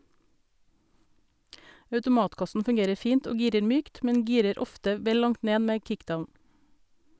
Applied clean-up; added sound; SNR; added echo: none; none; none; none.